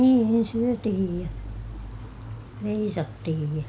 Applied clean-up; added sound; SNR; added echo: none; Stream; 16 dB; none.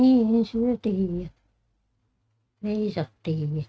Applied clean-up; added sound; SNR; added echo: neural mask model RNNoise.